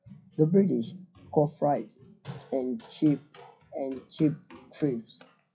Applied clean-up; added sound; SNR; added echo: classical method WPE with log-MMSE.